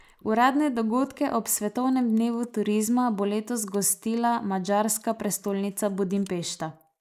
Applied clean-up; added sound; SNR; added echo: neural mask model Resemble Enhance denoiser.